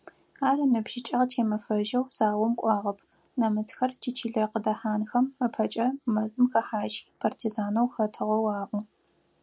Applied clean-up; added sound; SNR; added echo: none; none; none; none.